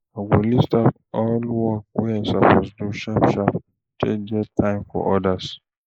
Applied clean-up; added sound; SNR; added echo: neural mask model Resemble Enhance denoiser.